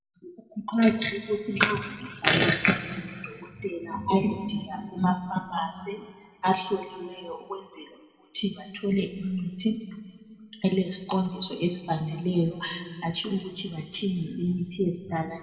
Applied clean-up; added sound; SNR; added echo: none; none; none; reverberation time 1.7 s.